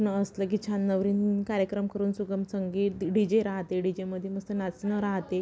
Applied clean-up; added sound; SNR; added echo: none; none; none; none.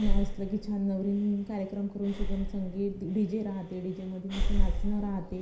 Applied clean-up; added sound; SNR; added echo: none; Breathing; -1 dB; reverberation time 0.5 s.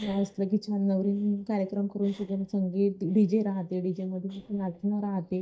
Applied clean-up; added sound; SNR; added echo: neural mask model DeepFilterNet 3.